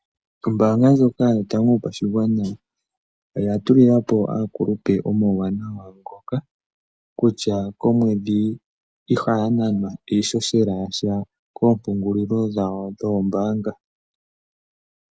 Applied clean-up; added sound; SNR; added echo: none; none; none; none.